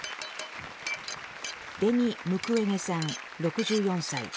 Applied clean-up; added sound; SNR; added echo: none; Glass; 12 dB; none.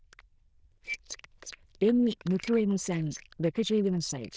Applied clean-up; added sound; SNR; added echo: neural diffusion model UNIVERSE++.